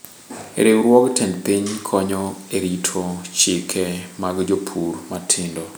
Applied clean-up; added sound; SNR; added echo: none; none; none; none.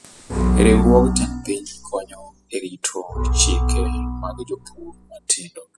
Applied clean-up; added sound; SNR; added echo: classical method spectral subtraction.